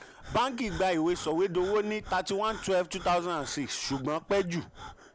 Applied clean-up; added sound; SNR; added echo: none; Breathing; 16 dB; none.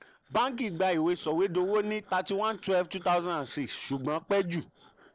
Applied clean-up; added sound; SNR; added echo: neural separator model SepFormer DNS4.